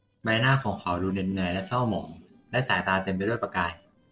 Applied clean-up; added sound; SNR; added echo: neural separator model SepFormer DNS4.